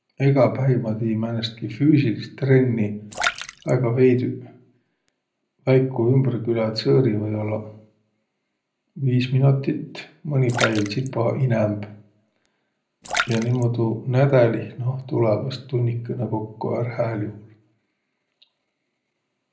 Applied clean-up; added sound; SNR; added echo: none; Splash, splatter; 10 dB; reverberation time 0.5 s.